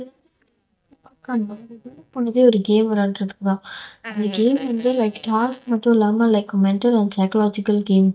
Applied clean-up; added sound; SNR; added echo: neural mask model DeepFilterNet 3.